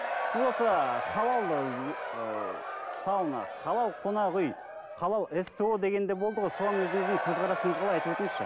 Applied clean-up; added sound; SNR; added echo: none; Crowd / Cheering; 5 dB; none.